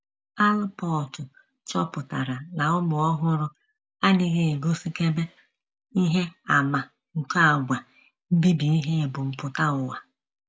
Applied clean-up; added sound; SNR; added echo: none; none; none; none.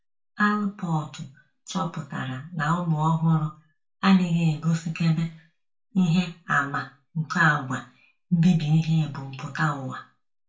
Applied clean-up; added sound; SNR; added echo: none; none; none; reverberation time 0.3 s.